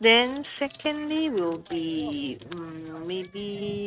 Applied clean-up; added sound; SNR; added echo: neural mask model RNNoise.